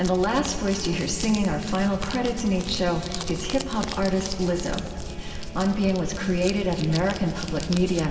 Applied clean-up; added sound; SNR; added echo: none; Crumpling, crinkling; 8 dB; reverberation time 2.5 s.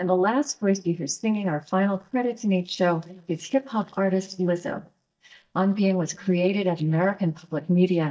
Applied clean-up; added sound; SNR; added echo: neural mask model DeepFilterNet 3.